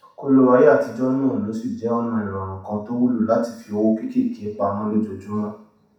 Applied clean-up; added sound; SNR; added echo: none; none; none; reverberation time 0.7 s.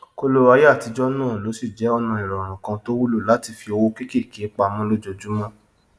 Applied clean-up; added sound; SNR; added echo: none; none; none; none.